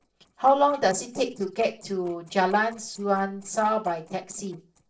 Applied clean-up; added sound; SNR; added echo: neural separator model SepFormer DNS4.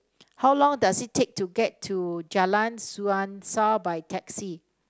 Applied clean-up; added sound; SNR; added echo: none; none; none; none.